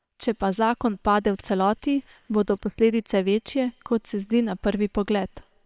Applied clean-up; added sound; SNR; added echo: neural separator model SepFormer WHAM!.